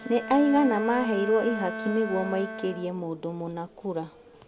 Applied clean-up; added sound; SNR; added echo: none; Bowed string instrument; 10 dB; none.